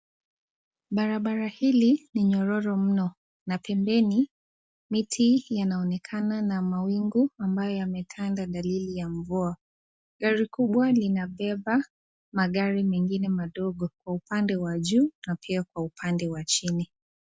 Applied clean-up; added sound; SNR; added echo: none; none; none; none.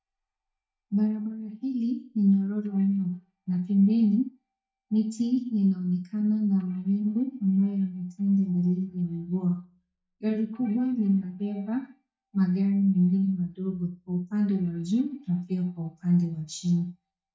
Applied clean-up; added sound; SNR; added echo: neural mask model DeepFilterNet 3.